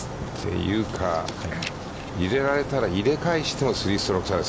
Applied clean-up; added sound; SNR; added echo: none; none; none; none.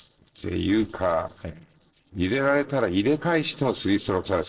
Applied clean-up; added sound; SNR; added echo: neural separator model SepFormer DNS4.